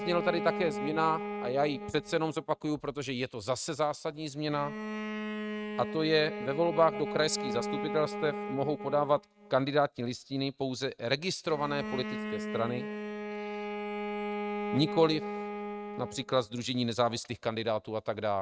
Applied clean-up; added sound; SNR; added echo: neural mask model RNNoise.